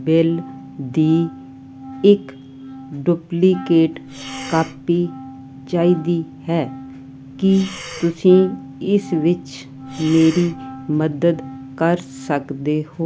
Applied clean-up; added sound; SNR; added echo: none; Breathing + Wind instrument, woodwind instrument; 16 dB; none.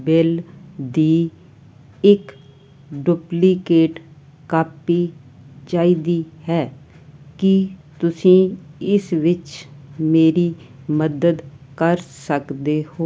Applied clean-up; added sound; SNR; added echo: none; none; none; none.